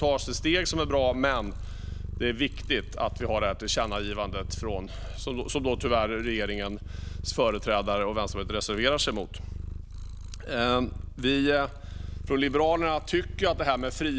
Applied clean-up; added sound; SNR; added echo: none; Purr; 8 dB; none.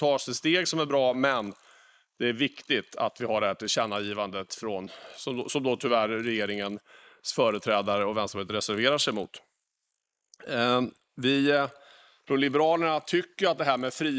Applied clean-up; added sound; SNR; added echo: neural mask model Resemble Enhance denoiser.